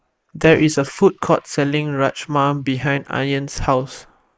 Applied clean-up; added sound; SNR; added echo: neural mask model Resemble Enhance denoiser.